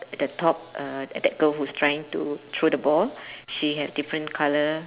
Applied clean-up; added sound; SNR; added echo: none; none; none; none.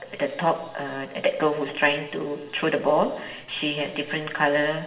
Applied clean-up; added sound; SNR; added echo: none; none; none; reverberation time 0.9 s.